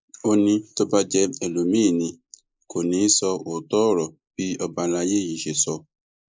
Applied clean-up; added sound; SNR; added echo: neural mask model Resemble Enhance denoiser.